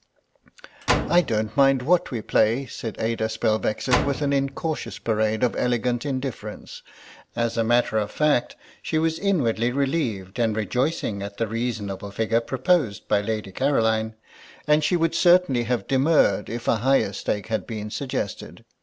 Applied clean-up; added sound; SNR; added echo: none; Slam; 7 dB; none.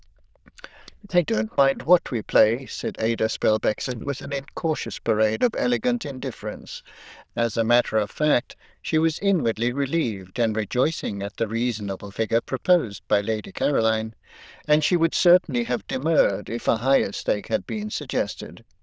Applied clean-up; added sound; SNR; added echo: neural diffusion model UNIVERSE++.